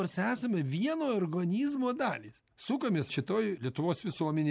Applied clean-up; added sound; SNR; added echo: none; none; none; none.